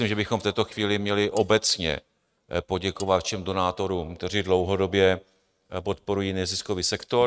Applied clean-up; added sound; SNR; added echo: neural mask model RNNoise.